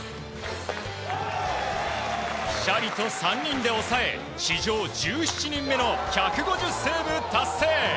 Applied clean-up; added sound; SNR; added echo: none; none; none; none.